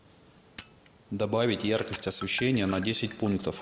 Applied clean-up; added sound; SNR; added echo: none; Camera + Marimba, xylophone; 17 dB; none.